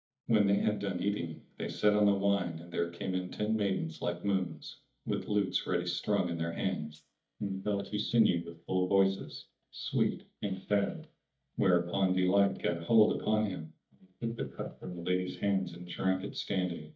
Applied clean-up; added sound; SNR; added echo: neural mask model DeepFilterNet 3.